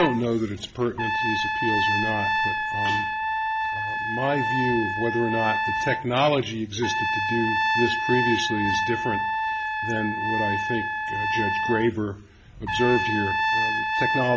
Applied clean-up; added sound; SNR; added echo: none; Trumpet; -1 dB; none.